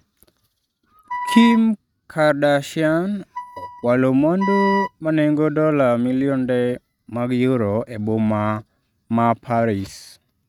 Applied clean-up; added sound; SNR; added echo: neural mask model RNNoise.